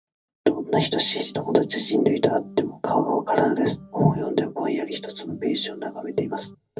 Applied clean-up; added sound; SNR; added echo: none; Organ; 20 dB; reverberation time 0.4 s.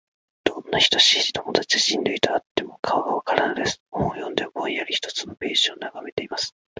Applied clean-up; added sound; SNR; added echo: none; none; none; none.